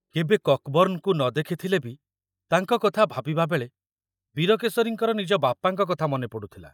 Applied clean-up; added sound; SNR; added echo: neural mask model DeepFilterNet 3.